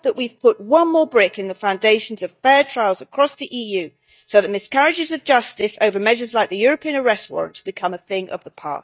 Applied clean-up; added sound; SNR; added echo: neural mask model DeepFilterNet 3.